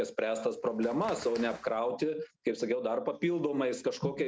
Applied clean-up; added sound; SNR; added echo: none; Bird; 19 dB; none.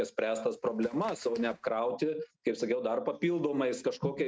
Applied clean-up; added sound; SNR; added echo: neural mask model RNNoise.